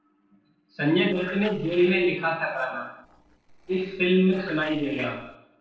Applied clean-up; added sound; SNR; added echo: neural separator model SepFormer DNS4.